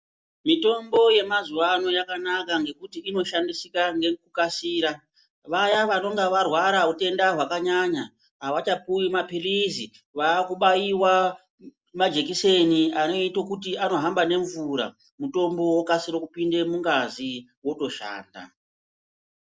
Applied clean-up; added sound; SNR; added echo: none; none; none; none.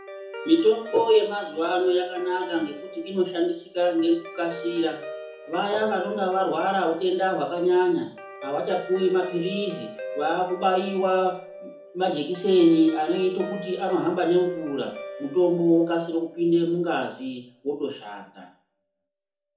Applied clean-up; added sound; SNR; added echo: none; Guitar; 14 dB; reverberation time 0.5 s.